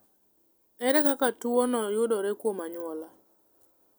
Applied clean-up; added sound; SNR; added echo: none; none; none; none.